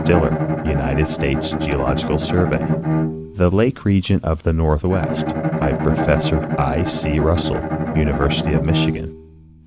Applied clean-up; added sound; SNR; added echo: none; Bowed string instrument; 2 dB; none.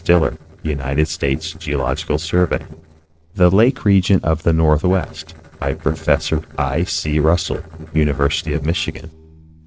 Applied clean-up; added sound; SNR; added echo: neural separator model SepFormer DNS4.